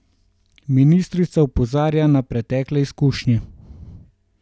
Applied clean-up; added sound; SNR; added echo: none; none; none; none.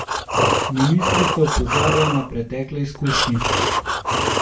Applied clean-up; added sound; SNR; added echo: none; Breathing; -1 dB; reverberation time 0.3 s.